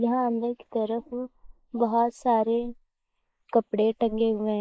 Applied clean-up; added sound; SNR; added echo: neural mask model Resemble Enhance denoiser.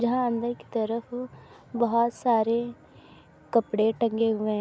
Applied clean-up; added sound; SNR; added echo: none; none; none; none.